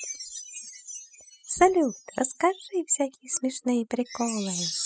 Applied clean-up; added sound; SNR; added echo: classical method spectral subtraction.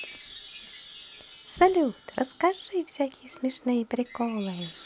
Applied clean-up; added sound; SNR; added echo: none; Chime; 6 dB; none.